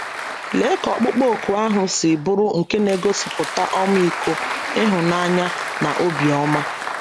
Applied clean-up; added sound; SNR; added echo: none; Applause; 7 dB; none.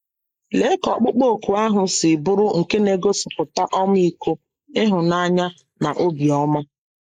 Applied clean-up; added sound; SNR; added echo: neural mask model Resemble Enhance denoiser.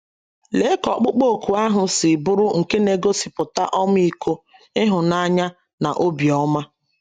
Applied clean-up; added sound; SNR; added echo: none; none; none; none.